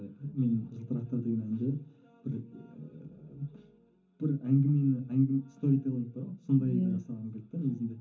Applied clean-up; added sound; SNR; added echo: none; none; none; reverberation time 0.3 s.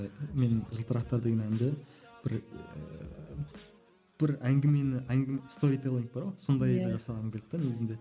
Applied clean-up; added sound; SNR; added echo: none; none; none; none.